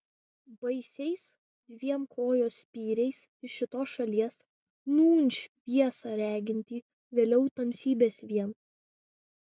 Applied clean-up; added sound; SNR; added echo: none; none; none; none.